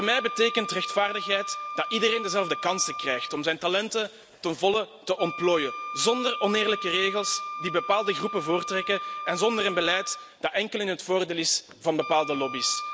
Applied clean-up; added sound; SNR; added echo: none; Wind instrument, woodwind instrument; 9 dB; none.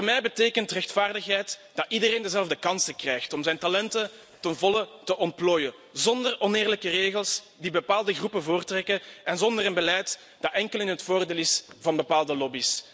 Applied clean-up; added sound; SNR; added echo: none; none; none; none.